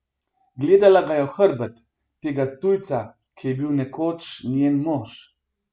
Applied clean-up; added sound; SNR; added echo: none; none; none; none.